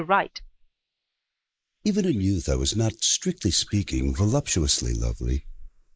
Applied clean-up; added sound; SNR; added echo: neural mask model Resemble Enhance denoiser.